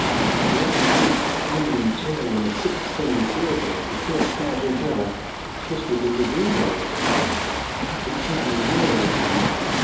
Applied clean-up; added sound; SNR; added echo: none; Waves, surf; -2 dB; reverberation time 2.8 s.